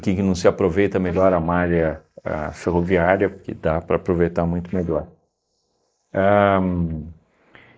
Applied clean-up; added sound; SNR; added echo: neural mask model Resemble Enhance denoiser.